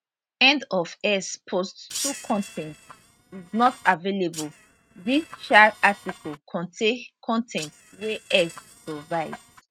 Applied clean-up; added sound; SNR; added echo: neural mask model RNNoise.